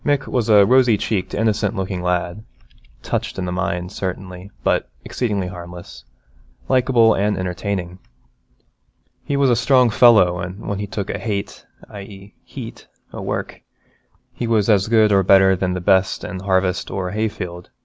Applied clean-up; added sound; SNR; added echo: none; none; none; none.